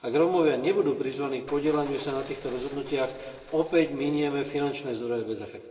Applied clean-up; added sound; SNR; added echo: none; Car; 19 dB; reverberation time 1.8 s.